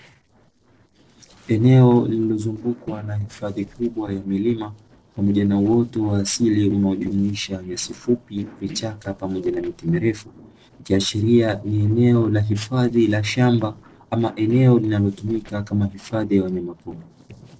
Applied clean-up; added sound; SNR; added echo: neural separator model SepFormer DNS4.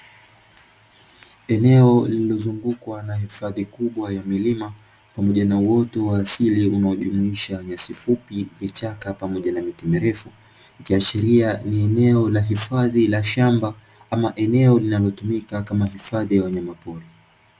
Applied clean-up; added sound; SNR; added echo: none; none; none; none.